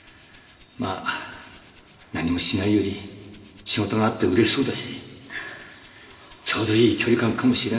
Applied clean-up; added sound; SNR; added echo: none; Rattle (instrument); 12 dB; reverberation time 2.1 s.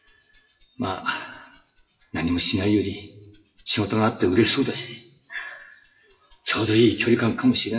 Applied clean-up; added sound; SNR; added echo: classical method WPE with log-MMSE.